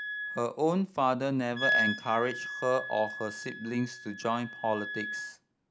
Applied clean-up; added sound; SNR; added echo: none; Wind instrument, woodwind instrument; 5 dB; none.